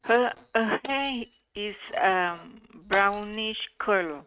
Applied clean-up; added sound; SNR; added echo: neural mask model RNNoise.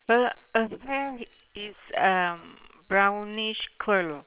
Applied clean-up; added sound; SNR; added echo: neural separator model SepFormer WHAM!.